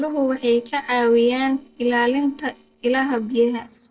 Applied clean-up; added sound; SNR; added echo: neural separator model SepFormer DNS4.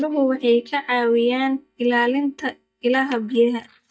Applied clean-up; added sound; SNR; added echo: neural mask model DeepFilterNet 3.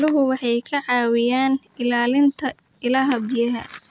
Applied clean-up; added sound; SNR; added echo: none; none; none; none.